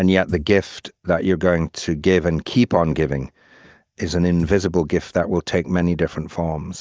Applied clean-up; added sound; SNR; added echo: neural mask model DeepFilterNet 3.